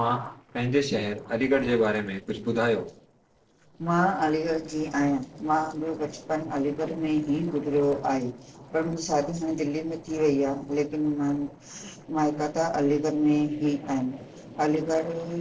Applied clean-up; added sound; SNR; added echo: neural separator model SepFormer DNS4.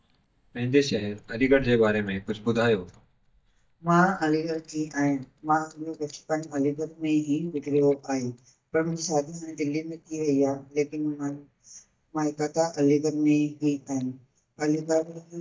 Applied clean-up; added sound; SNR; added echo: neural mask model DeepFilterNet 3.